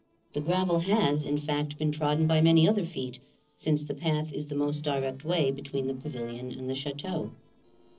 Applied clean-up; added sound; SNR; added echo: neural separator model SepFormer DNS4.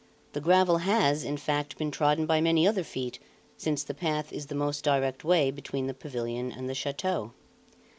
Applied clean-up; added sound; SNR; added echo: none; none; none; none.